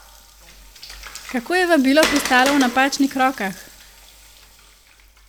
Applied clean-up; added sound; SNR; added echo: none; Water; 10 dB; none.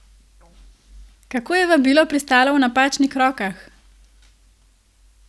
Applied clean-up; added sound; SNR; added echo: none; none; none; none.